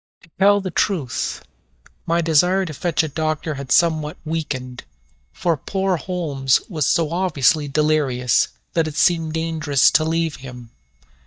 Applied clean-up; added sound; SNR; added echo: neural mask model DeepFilterNet 3.